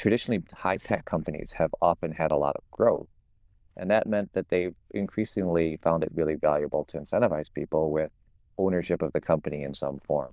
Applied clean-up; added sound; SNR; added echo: neural diffusion model UNIVERSE++.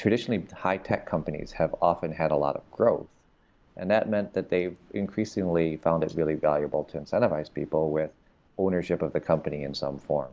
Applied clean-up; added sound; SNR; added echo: none; none; none; none.